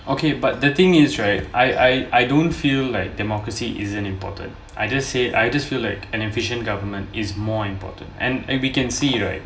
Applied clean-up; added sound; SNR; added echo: none; none; none; reverberation time 0.5 s.